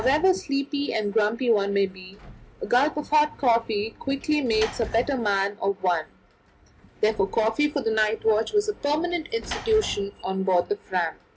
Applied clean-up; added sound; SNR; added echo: none; Sliding door / Slam; 18 dB; reverberation time 0.3 s.